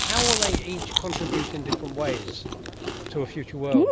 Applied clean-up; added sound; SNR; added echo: none; Chewing, mastication; -4 dB; none.